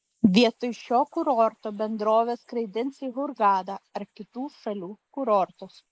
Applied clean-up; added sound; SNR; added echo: neural mask model Resemble Enhance denoiser.